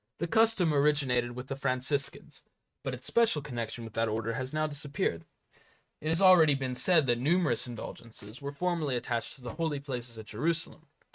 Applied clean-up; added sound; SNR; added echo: neural mask model RNNoise.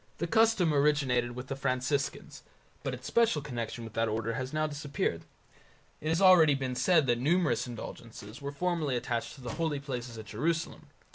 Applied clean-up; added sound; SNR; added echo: none; Squeak / Wood; 17 dB; none.